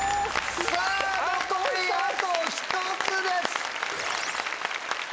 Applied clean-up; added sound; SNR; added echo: none; none; none; none.